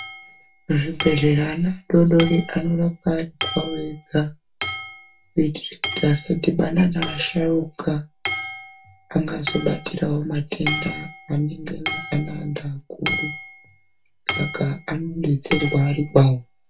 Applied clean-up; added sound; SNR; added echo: none; Hammer / Chink, clink; 10 dB; reverberation time 0.2 s.